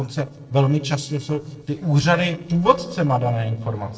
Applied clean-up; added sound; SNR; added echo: neural separator model SepFormer DNS4.